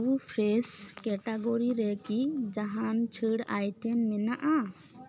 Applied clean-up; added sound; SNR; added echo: none; none; none; none.